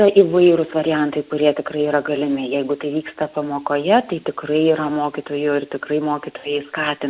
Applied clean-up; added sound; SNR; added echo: none; none; none; none.